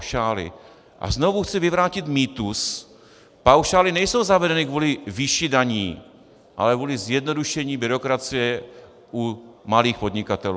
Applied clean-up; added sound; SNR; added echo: none; none; none; none.